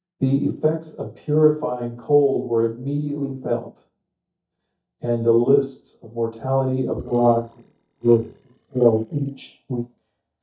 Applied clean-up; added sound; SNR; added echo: neural mask model DeepFilterNet 3.